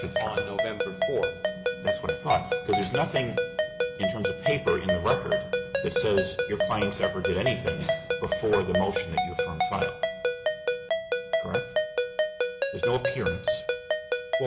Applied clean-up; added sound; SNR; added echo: none; Ringtone; -2 dB; none.